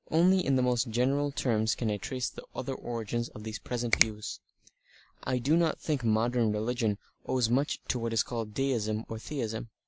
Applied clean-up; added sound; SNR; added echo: none; Finger snapping; 5 dB; none.